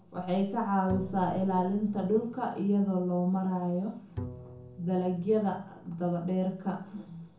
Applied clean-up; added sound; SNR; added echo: none; Bowed string instrument; 16 dB; reverberation time 0.6 s.